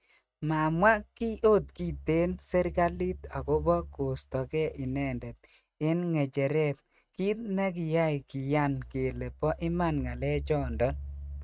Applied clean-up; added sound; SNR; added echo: neural mask model RNNoise.